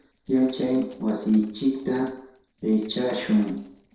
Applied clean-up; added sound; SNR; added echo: neural separator model SepFormer DNS4.